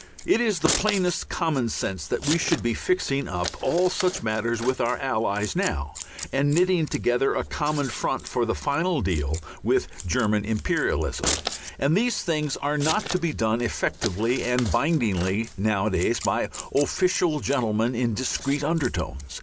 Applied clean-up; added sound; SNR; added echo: none; Scissors; 12 dB; none.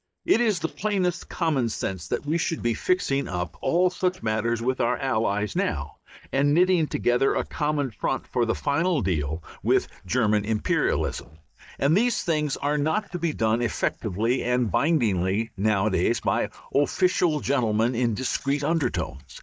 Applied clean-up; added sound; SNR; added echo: neural mask model DeepFilterNet 3.